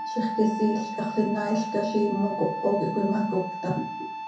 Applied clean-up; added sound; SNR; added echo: none; Wind instrument, woodwind instrument; 7 dB; reverberation time 0.6 s.